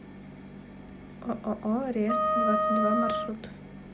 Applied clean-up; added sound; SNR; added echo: none; Wind instrument, woodwind instrument; -3 dB; none.